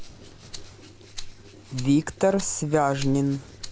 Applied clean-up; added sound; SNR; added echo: none; Rattle (instrument); 12 dB; none.